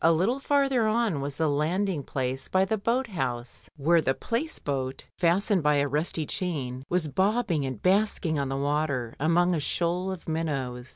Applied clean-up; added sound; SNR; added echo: none; none; none; none.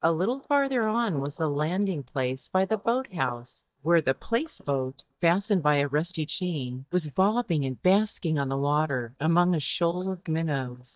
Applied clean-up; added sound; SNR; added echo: neural mask model DeepFilterNet 3.